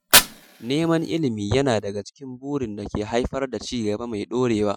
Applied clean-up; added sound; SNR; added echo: classical method Wiener filter.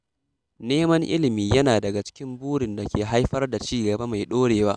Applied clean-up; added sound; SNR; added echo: none; none; none; none.